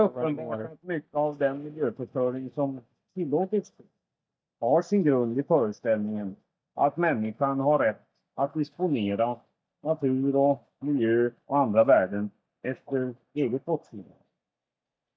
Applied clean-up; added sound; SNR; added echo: neural mask model DeepFilterNet 3.